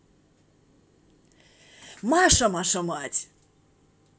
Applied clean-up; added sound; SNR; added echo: none; none; none; none.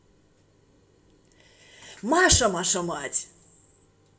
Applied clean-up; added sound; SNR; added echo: none; none; none; reverberation time 0.4 s.